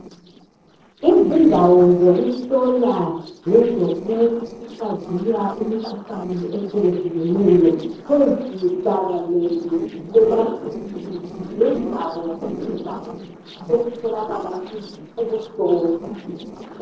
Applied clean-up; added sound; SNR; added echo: neural separator model SepFormer DNS4.